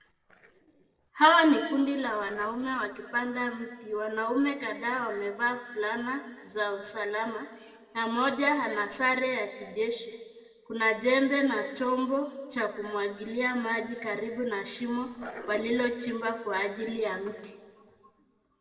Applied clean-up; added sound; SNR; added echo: neural separator model SepFormer DNS4.